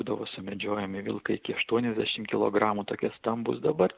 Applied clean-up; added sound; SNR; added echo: none; none; none; none.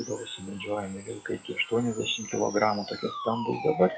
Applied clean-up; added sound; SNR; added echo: classical method WPE with log-MMSE.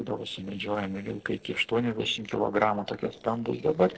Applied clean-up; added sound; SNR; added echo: neural separator model SepFormer DNS4.